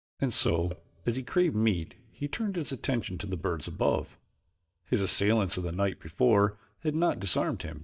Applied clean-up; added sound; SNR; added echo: neural mask model DeepFilterNet 3.